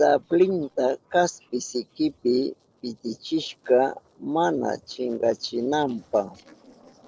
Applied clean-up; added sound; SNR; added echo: neural separator model SepFormer DNS4.